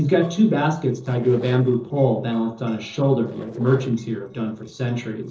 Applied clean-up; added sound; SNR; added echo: neural separator model SepFormer DNS4.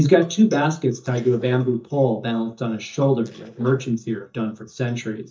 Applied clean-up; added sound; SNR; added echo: neural mask model DeepFilterNet 3.